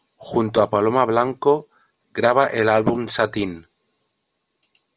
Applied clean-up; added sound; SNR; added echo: none; none; none; none.